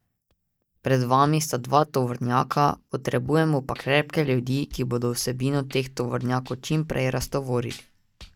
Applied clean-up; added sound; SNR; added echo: neural mask model DeepFilterNet 3.